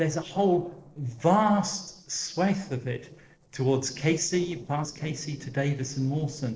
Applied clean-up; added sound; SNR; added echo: neural separator model SepFormer DNS4.